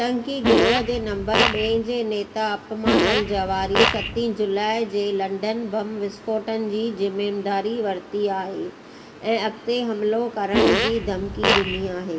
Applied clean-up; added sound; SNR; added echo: none; Fart; -2 dB; reverberation time 2.7 s.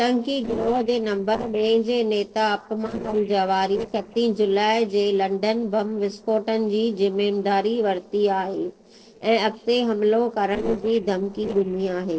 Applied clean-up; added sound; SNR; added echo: neural separator model SepFormer DNS4.